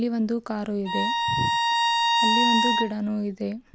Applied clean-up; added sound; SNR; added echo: none; Bowed string instrument; -3 dB; none.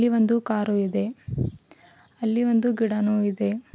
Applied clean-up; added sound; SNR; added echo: none; none; none; none.